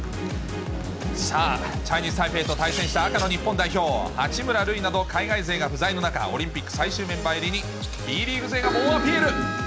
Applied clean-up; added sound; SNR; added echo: none; none; none; none.